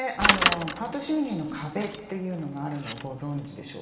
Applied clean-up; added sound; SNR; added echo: none; Bicycle; -1 dB; reverberation time 2.1 s.